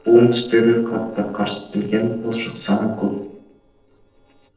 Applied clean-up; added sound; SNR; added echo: neural separator model SepFormer DNS4.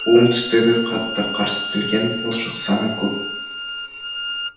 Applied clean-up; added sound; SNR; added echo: none; Bowed string instrument; 6 dB; reverberation time 0.9 s.